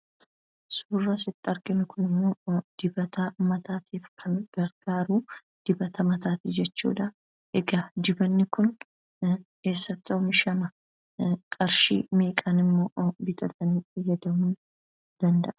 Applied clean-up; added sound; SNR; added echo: none; none; none; none.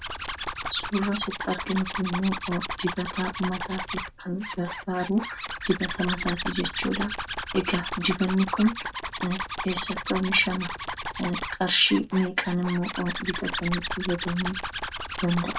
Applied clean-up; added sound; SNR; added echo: none; Zipper (clothing); 5 dB; reverberation time 0.2 s.